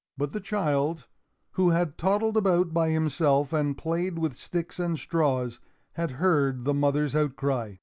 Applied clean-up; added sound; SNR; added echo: none; none; none; none.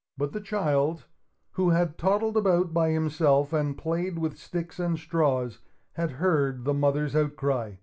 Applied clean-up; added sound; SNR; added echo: none; none; none; reverberation time 0.2 s.